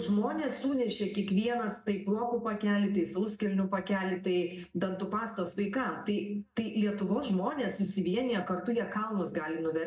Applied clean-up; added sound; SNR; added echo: none; none; none; reverberation time 0.2 s.